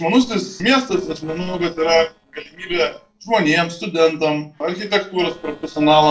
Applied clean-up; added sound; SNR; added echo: neural separator model SepFormer DNS4.